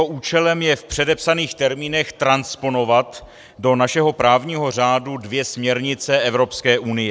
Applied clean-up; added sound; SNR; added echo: none; none; none; none.